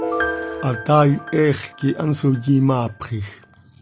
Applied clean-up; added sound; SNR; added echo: none; Piano; 10 dB; none.